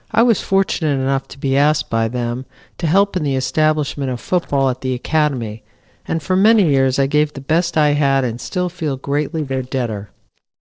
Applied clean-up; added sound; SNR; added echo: neural separator model SepFormer DNS4.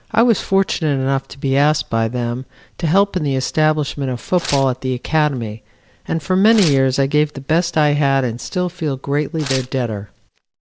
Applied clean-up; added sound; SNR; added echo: none; Tearing; 14 dB; none.